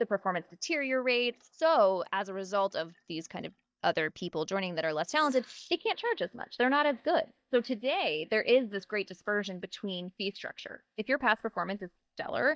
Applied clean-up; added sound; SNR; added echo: neural mask model DeepFilterNet 3.